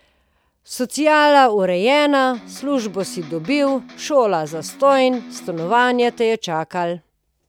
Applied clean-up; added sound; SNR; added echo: none; Electric guitar; 20 dB; none.